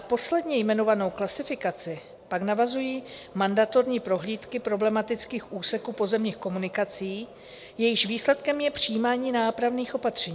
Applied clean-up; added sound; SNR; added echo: none; none; none; none.